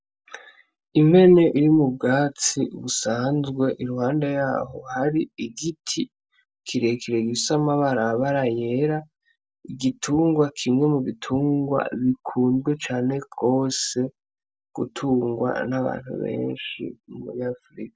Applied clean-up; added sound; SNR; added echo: none; none; none; none.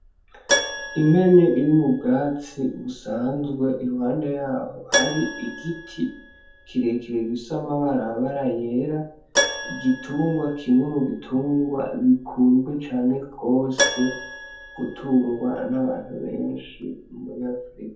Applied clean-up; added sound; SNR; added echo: none; Keyboard (musical); 9 dB; reverberation time 0.5 s.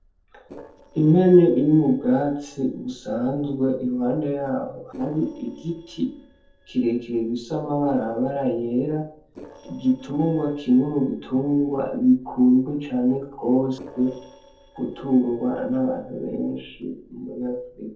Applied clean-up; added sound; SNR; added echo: neural separator model SepFormer DNS4.